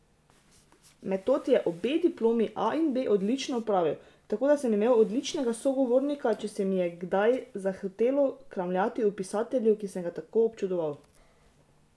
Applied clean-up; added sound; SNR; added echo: none; none; none; none.